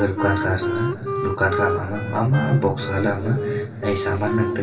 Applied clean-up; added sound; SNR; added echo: none; Wind instrument, woodwind instrument; 5 dB; reverberation time 2.8 s.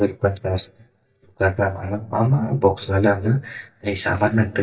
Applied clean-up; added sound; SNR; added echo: neural mask model DeepFilterNet 3.